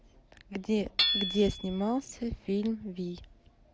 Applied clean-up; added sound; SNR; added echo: none; Hammer / Chink, clink; 4 dB; none.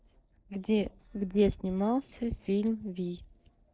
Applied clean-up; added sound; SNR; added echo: neural separator model SepFormer DNS4.